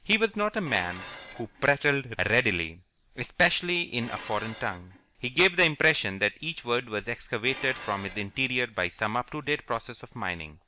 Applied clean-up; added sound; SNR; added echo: none; Dishes, pots, and pans; 19 dB; none.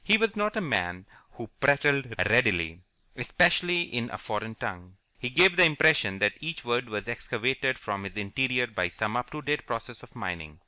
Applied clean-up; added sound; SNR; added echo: none; none; none; none.